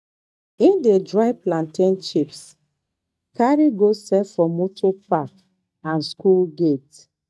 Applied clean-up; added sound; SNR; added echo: neural mask model DeepFilterNet 3.